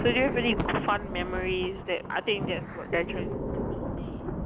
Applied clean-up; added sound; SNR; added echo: none; Thunder + Breathing; 2 dB; none.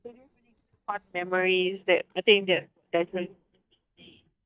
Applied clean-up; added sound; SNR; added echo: neural mask model DeepFilterNet 3.